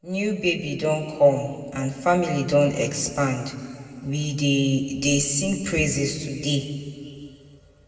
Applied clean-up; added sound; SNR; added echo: none; none; none; reverberation time 2.1 s.